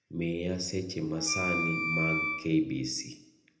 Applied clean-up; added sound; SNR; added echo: none; Wind instrument, woodwind instrument; 0 dB; reverberation time 0.6 s.